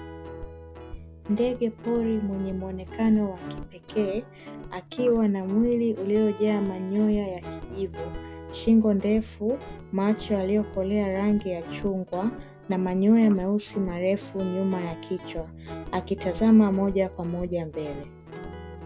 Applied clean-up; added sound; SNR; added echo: none; Guitar; 13 dB; none.